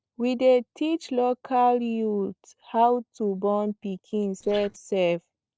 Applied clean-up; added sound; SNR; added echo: neural separator model SepFormer DNS4.